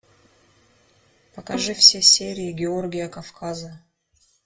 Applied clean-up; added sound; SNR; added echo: classical method WPE with log-MMSE.